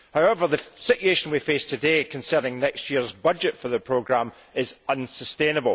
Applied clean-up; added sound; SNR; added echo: none; none; none; none.